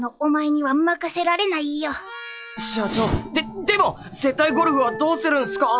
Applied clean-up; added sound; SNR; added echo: classical method log-MMSE.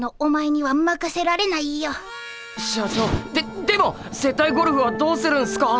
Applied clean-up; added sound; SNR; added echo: none; Fire + Harmonica; 16 dB; none.